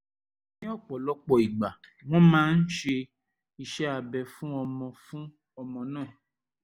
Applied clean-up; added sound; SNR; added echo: none; none; none; none.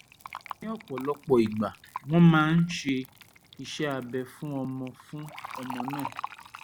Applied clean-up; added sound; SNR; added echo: none; Fill (with liquid); 15 dB; none.